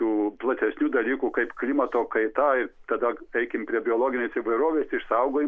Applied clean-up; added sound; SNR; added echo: none; none; none; none.